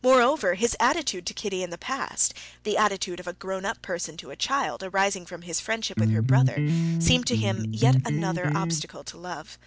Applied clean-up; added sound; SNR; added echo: none; Electric guitar; -4 dB; none.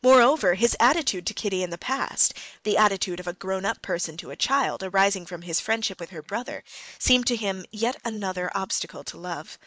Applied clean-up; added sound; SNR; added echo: neural mask model Resemble Enhance denoiser.